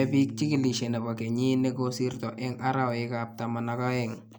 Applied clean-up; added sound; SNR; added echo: none; Bass guitar; 13 dB; none.